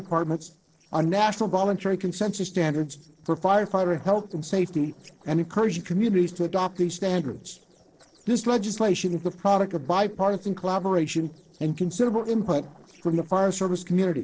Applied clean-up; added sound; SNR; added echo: neural separator model SepFormer DNS4.